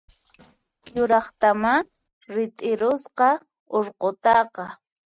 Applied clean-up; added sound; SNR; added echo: neural mask model RNNoise.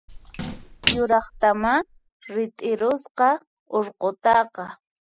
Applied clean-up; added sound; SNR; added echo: classical method spectral subtraction.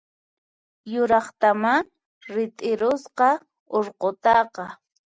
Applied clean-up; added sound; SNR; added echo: none; none; none; none.